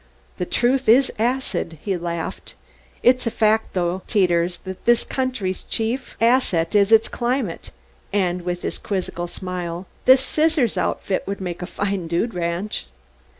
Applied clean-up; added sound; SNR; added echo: none; none; none; none.